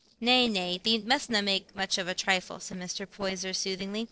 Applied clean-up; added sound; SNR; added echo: neural separator model SepFormer DNS4.